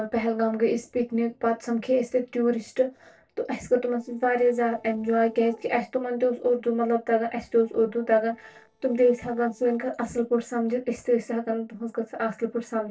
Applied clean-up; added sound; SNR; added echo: neural separator model SepFormer DNS4.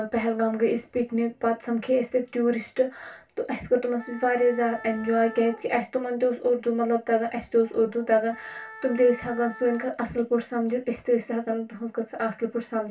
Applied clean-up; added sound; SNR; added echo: none; Wind instrument, woodwind instrument; 18 dB; reverberation time 0.2 s.